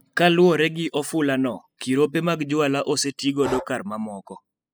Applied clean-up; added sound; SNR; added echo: classical method spectral subtraction.